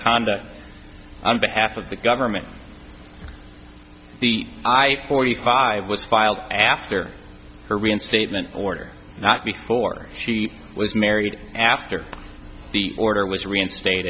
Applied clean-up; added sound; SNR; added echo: none; none; none; none.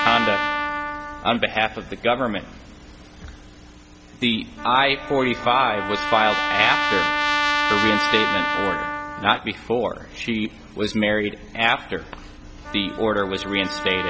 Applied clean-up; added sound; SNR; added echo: none; Trumpet; 3 dB; none.